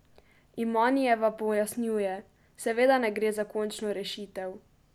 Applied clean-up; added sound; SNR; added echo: none; none; none; none.